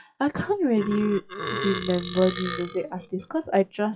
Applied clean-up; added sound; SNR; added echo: classical method WPE with log-MMSE.